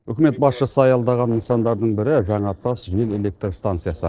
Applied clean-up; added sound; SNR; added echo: neural separator model SepFormer DNS4.